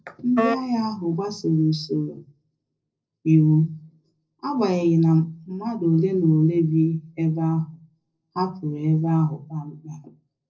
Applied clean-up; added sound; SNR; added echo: neural separator model SepFormer DNS4.